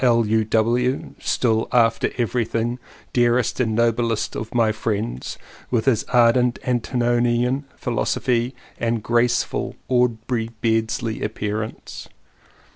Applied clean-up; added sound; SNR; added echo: none; none; none; none.